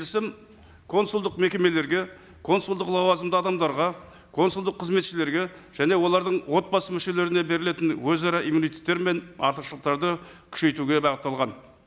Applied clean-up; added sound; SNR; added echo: none; none; none; none.